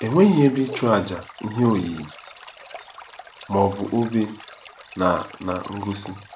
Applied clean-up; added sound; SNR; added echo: none; Stream; 17 dB; none.